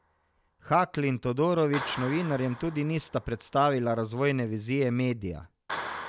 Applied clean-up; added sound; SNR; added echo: none; Clapping; 14 dB; none.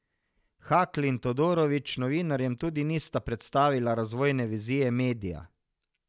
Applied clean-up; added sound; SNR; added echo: none; none; none; none.